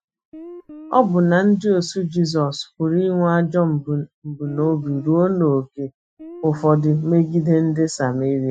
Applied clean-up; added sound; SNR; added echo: classical method Wiener filter.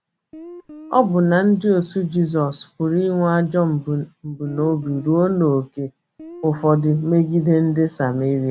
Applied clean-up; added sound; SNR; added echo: none; Guitar; 19 dB; none.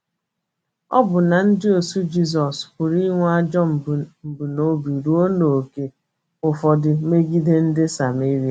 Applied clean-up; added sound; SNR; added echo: none; none; none; none.